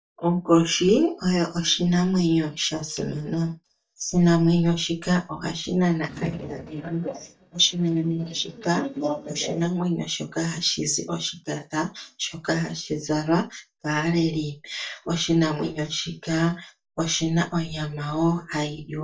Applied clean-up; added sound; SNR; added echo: neural mask model DeepFilterNet 3.